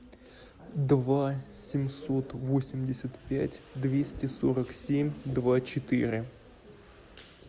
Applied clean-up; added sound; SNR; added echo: none; none; none; none.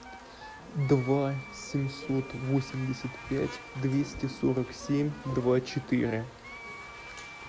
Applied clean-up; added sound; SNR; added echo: none; Buzz + Wind instrument, woodwind instrument; 15 dB; none.